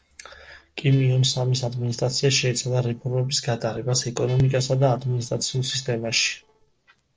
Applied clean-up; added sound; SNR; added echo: neural separator model SepFormer DNS4.